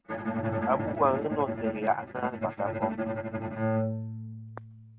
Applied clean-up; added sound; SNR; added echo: neural mask model RNNoise.